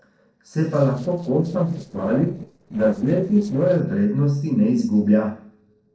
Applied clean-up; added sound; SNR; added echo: neural separator model SepFormer DNS4.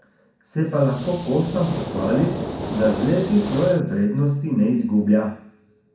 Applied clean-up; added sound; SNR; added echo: none; Hiss; 8 dB; reverberation time 0.6 s.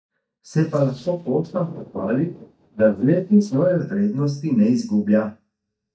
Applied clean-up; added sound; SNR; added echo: neural mask model DeepFilterNet 3.